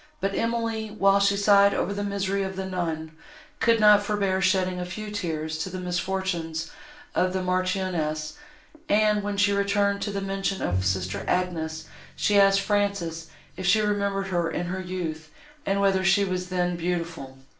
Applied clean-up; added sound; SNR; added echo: neural separator model SepFormer DNS4.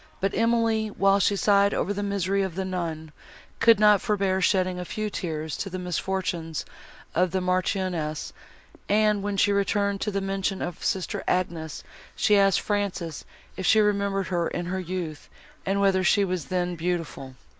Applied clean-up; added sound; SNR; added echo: none; none; none; none.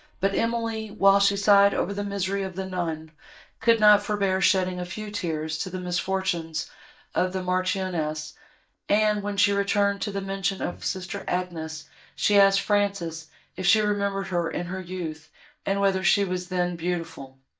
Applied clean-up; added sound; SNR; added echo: neural mask model DeepFilterNet 3.